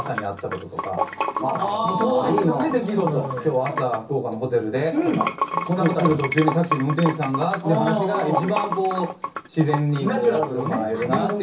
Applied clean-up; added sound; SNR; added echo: none; Sink (filling or washing) / Water; 7 dB; reverberation time 0.3 s.